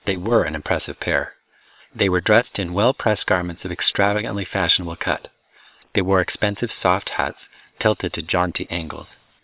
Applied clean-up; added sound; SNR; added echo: neural separator model SepFormer WHAM!.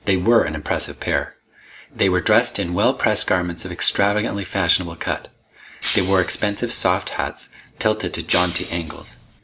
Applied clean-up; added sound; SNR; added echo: none; Shatter; 11 dB; none.